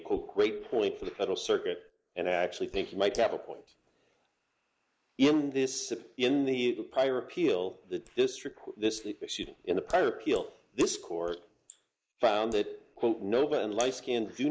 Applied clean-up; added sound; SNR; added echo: neural mask model Resemble Enhance denoiser.